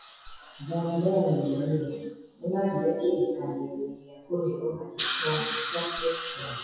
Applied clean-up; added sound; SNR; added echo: classical method WPE with log-MMSE.